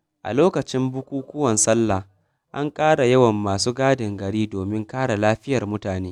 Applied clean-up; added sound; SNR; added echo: none; none; none; none.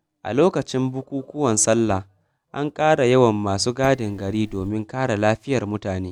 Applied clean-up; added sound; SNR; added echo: none; Dishes, pots, and pans; 19 dB; none.